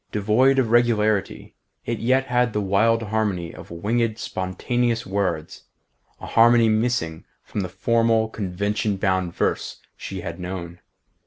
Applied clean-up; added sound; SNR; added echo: none; none; none; none.